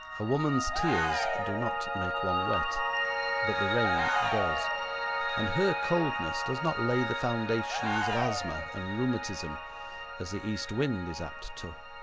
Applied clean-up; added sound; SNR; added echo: none; Piano + Cheering; -1 dB; none.